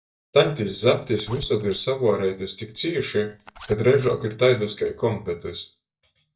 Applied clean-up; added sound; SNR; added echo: neural mask model DeepFilterNet 3.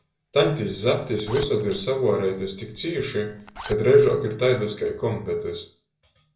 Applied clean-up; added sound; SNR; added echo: none; Zipper (clothing); 18 dB; reverberation time 0.3 s.